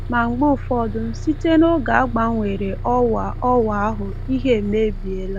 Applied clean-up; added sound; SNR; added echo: none; Bus; 8 dB; none.